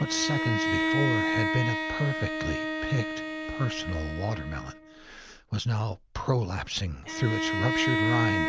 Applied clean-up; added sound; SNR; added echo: none; Bowed string instrument; 0 dB; none.